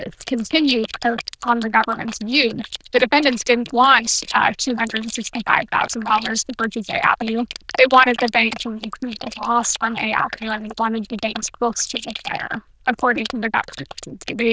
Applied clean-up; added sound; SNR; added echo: neural diffusion model UNIVERSE++.